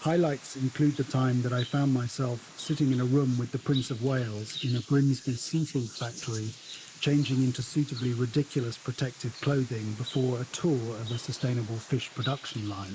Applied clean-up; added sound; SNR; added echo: neural mask model Resemble Enhance denoiser.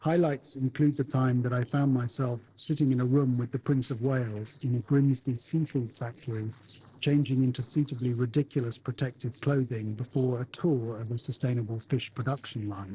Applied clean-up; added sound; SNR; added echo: neural separator model SepFormer DNS4.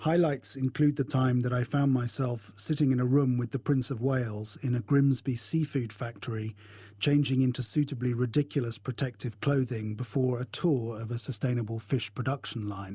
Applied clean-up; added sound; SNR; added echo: none; none; none; none.